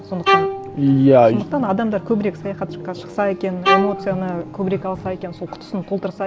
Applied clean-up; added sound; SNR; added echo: none; Bowed string instrument; 4 dB; none.